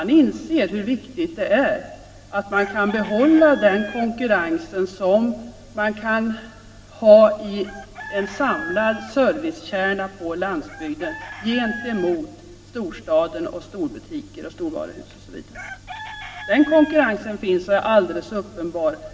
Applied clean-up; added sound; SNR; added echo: none; Chicken, rooster; 18 dB; reverberation time 1.4 s.